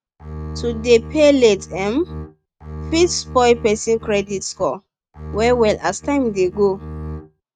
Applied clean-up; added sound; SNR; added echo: neural mask model RNNoise.